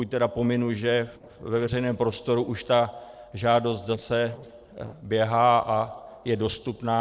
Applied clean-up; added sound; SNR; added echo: neural separator model SepFormer DNS4.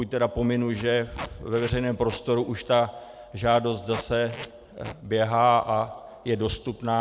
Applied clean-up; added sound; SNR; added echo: none; Packing tape, duct tape; 16 dB; none.